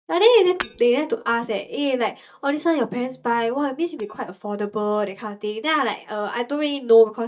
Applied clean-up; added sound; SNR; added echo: neural mask model DeepFilterNet 3.